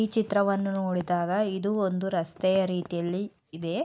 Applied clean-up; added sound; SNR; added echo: none; none; none; none.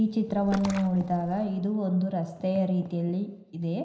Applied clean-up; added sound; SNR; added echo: none; Splash, splatter; 16 dB; reverberation time 0.9 s.